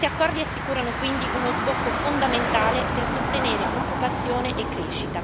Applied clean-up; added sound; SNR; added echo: none; Motor vehicle (road); -1 dB; none.